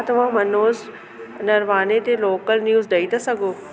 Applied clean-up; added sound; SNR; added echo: none; none; none; none.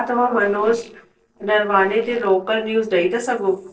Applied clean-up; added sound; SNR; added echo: neural separator model SepFormer DNS4.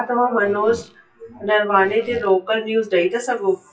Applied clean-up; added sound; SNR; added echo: classical method WPE with log-MMSE.